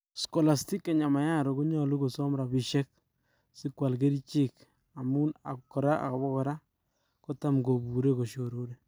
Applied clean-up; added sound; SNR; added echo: none; none; none; none.